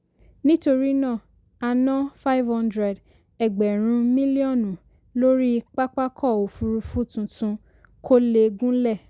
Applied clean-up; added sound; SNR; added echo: none; none; none; none.